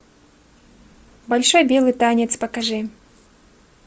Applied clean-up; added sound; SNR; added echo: none; none; none; none.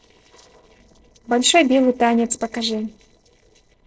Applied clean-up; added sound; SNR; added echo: neural separator model SepFormer DNS4.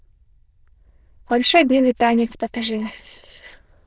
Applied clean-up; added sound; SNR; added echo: neural diffusion model UNIVERSE++.